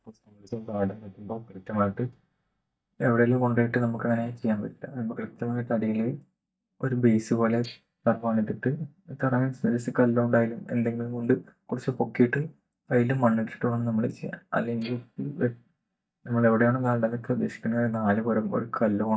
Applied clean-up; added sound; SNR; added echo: neural mask model DeepFilterNet 3.